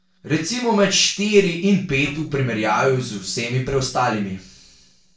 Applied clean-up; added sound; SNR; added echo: neural separator model SepFormer DNS4.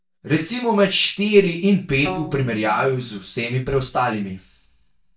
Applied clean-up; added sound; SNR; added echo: neural mask model DeepFilterNet 3.